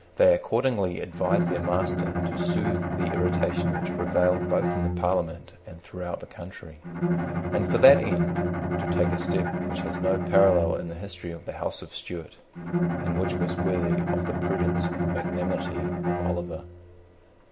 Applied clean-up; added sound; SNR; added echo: none; Bowed string instrument; 0 dB; none.